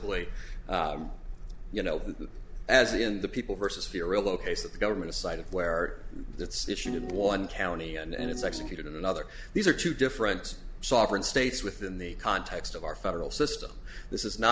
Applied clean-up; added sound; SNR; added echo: none; Piano; 6 dB; none.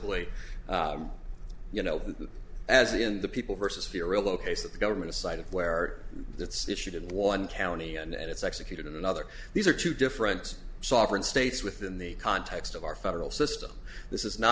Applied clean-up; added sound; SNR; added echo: none; none; none; none.